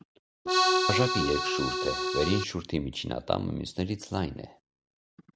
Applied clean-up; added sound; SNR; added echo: none; Accordion; -5 dB; none.